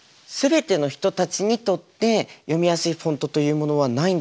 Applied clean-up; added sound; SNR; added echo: none; none; none; none.